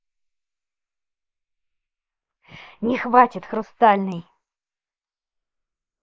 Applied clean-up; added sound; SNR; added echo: neural mask model Resemble Enhance denoiser.